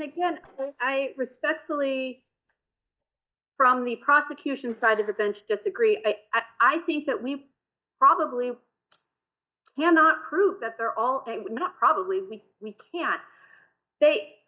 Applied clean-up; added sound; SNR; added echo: neural mask model DeepFilterNet 3.